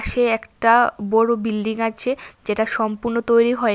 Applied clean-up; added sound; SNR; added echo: none; none; none; none.